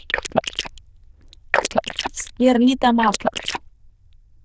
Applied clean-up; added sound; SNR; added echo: neural diffusion model UNIVERSE++.